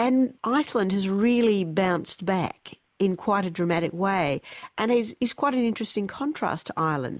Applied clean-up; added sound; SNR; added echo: none; none; none; none.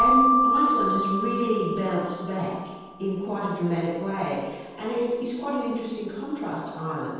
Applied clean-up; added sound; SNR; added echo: none; Keyboard (musical); 0 dB; reverberation time 1.2 s.